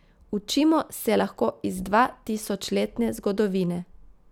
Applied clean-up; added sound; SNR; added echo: none; none; none; none.